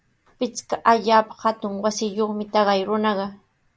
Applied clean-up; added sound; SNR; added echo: none; none; none; none.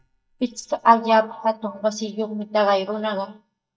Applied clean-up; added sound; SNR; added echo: neural mask model DeepFilterNet 3.